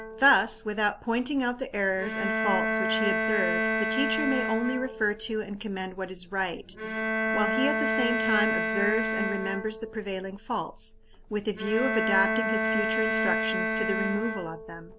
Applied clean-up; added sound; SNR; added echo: none; Bowed string instrument; 1 dB; none.